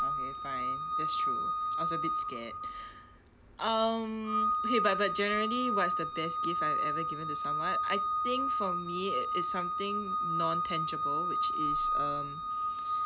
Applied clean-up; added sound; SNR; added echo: none; Organ; -4 dB; none.